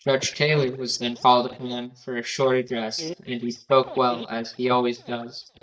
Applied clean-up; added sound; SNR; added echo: neural mask model DeepFilterNet 3.